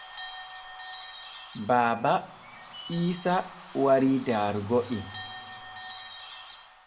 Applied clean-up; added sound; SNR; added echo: none; Bird / Bell; 12 dB; reverberation time 1.3 s.